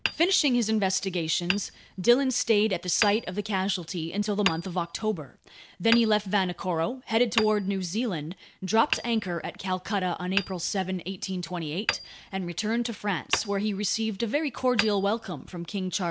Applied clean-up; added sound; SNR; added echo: none; Hammer; 11 dB; none.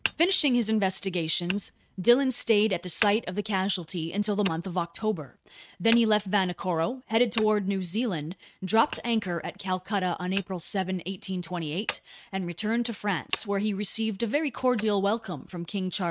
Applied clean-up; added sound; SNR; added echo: neural mask model RNNoise.